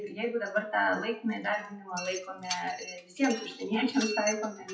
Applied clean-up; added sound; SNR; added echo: classical method WPE with log-MMSE.